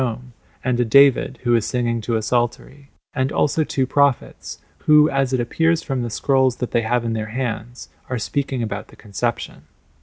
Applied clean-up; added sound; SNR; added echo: none; none; none; none.